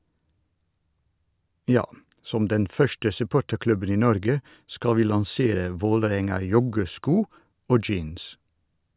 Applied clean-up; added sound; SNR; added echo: none; none; none; none.